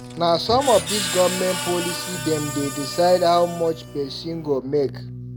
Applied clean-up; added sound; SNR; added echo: none; Keyboard (musical) + Screech; 9 dB; none.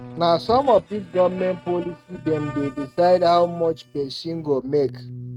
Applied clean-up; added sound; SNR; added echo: neural mask model RNNoise.